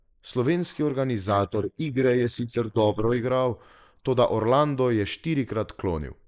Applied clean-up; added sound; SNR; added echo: neural mask model Resemble Enhance denoiser.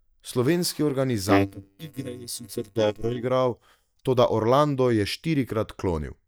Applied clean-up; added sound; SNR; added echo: neural mask model DeepFilterNet 3.